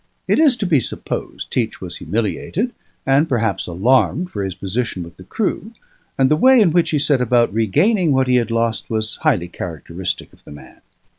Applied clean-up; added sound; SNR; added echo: none; none; none; none.